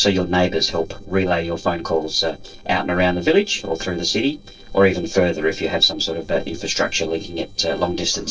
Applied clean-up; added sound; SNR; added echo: neural separator model SepFormer DNS4.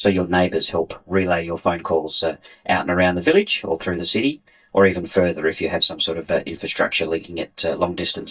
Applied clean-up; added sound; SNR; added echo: neural mask model DeepFilterNet 3.